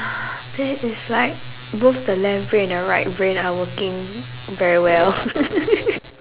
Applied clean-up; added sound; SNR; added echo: none; none; none; none.